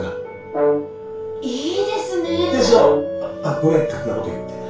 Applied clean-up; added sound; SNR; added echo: none; Brass instrument; 4 dB; reverberation time 0.3 s.